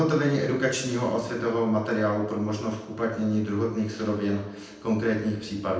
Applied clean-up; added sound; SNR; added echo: none; none; none; reverberation time 0.8 s.